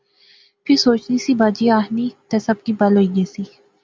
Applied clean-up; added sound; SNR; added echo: none; none; none; none.